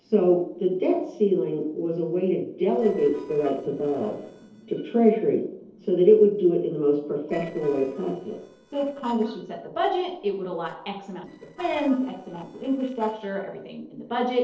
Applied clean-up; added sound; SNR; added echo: neural separator model SepFormer DNS4.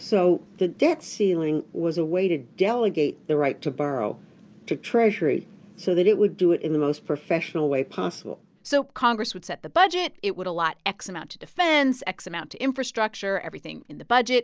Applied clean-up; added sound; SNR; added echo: none; none; none; none.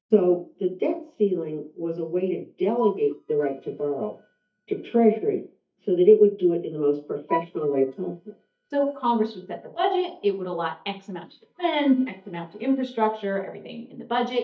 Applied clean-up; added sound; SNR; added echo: neural mask model DeepFilterNet 3.